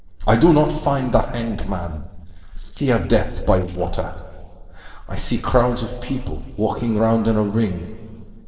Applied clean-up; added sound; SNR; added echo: neural separator model SepFormer DNS4.